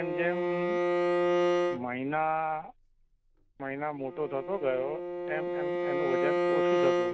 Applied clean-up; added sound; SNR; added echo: none; Bowed string instrument; -4 dB; none.